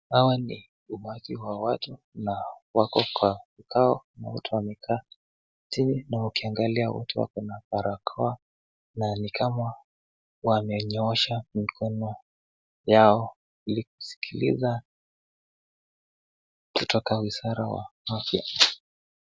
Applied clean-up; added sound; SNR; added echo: none; none; none; none.